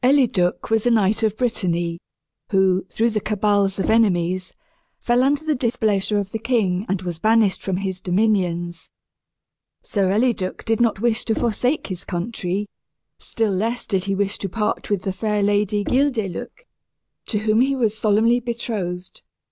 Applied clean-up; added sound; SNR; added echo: none; Knock; 16 dB; none.